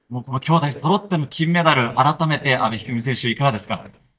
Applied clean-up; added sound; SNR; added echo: neural mask model DeepFilterNet 3.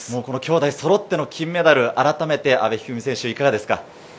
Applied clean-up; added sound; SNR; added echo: none; none; none; none.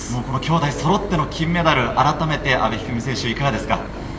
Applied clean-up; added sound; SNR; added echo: none; Engine / Boat, Water vehicle; 10 dB; reverberation time 2.1 s.